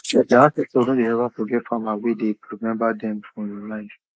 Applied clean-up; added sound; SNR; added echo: neural mask model Resemble Enhance denoiser.